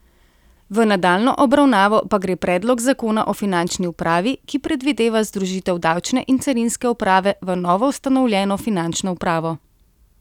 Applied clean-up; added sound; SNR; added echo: none; none; none; none.